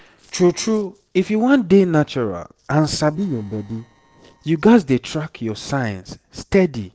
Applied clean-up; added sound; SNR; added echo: neural separator model SepFormer DNS4.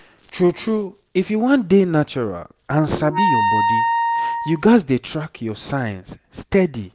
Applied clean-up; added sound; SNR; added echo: none; Wind instrument, woodwind instrument; 2 dB; none.